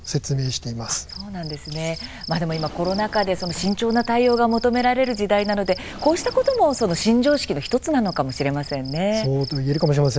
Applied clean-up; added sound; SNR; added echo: none; Drawer open or close + Cricket; 14 dB; none.